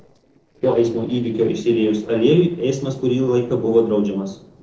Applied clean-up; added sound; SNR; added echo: neural separator model SepFormer DNS4.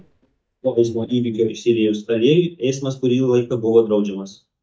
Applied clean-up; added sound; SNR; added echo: neural mask model DeepFilterNet 3.